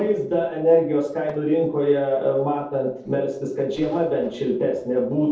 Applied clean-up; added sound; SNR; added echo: neural separator model SepFormer DNS4.